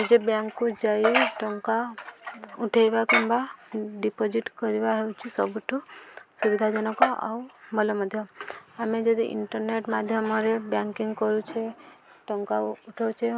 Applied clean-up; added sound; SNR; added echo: none; none; none; none.